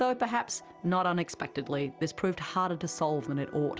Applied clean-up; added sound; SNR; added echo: none; none; none; none.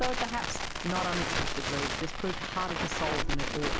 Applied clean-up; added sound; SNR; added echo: none; Crackle; -3 dB; none.